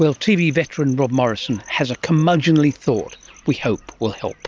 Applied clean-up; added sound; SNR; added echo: none; none; none; none.